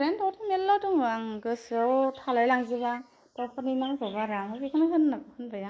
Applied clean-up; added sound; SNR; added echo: neural mask model Resemble Enhance denoiser.